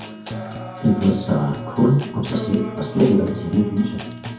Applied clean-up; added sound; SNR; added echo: none; Acoustic guitar; 11 dB; reverberation time 0.6 s.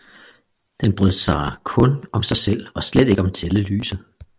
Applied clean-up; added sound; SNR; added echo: none; none; none; none.